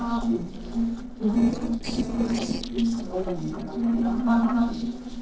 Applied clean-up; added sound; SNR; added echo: neural separator model SepFormer DNS4.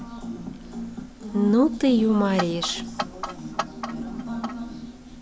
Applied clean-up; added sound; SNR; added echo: none; Clock; 9 dB; none.